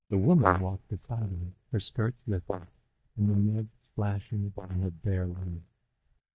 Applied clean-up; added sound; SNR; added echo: neural mask model DeepFilterNet 3.